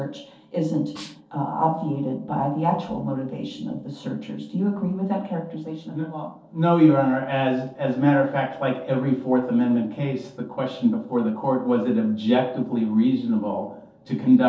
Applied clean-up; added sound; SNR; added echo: neural separator model SepFormer DNS4.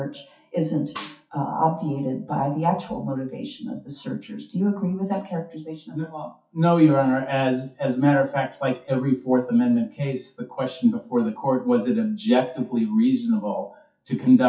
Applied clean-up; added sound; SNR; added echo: classical method WPE with log-MMSE.